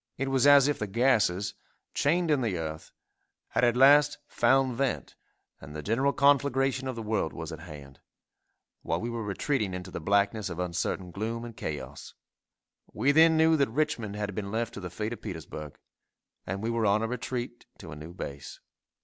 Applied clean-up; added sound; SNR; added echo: none; none; none; none.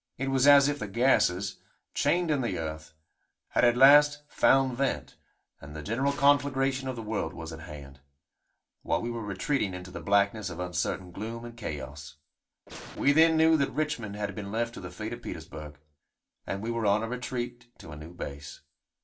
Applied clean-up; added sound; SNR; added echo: none; Gunshot, gunfire; 18 dB; reverberation time 0.2 s.